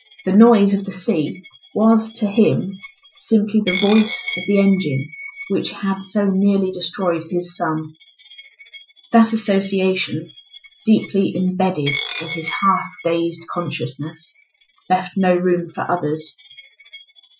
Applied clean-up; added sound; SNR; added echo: classical method Wiener filter.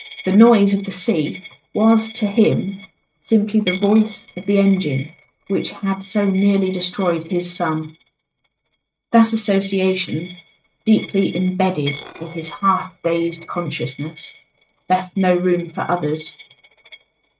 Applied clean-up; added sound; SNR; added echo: neural mask model RNNoise.